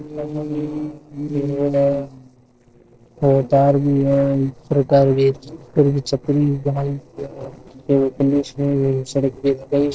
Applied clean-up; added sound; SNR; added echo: neural separator model SepFormer DNS4.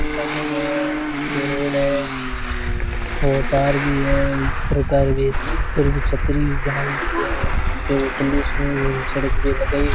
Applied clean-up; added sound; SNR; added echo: none; Traffic noise, roadway noise; -2 dB; none.